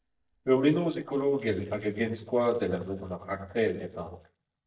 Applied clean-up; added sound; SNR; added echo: neural mask model DeepFilterNet 3.